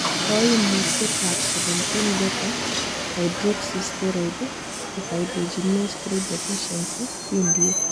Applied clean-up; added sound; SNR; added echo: none; Train; 0 dB; none.